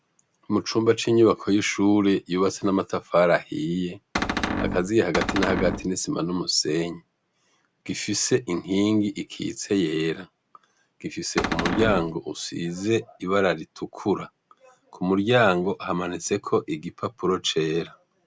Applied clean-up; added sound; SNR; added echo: none; Cupboard open or close; 2 dB; none.